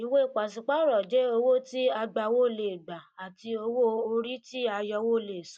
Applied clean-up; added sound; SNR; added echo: none; none; none; none.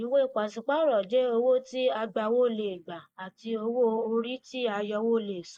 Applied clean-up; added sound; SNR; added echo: neural mask model Resemble Enhance denoiser.